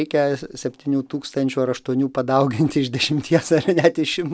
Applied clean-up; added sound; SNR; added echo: none; none; none; none.